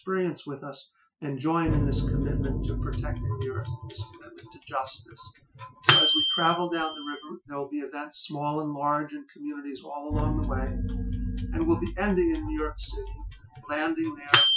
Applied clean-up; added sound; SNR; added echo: classical method Wiener filter.